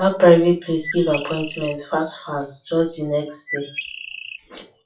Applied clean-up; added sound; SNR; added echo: classical method WPE with log-MMSE.